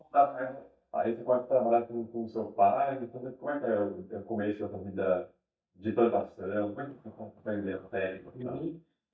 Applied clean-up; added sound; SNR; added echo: neural mask model DeepFilterNet 3.